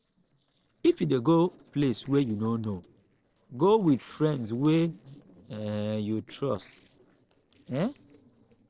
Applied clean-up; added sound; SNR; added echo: neural separator model SepFormer DNS4.